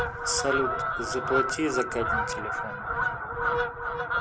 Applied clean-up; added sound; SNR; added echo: none; Fowl; -3 dB; none.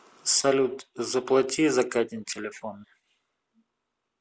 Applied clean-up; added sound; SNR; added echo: none; none; none; none.